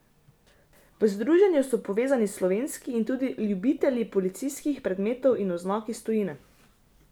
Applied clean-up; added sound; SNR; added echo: none; none; none; none.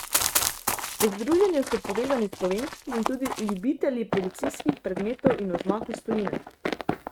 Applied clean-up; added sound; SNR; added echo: neural mask model RNNoise.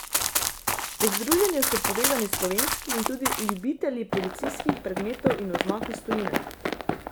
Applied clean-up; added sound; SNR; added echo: none; Run; -1 dB; none.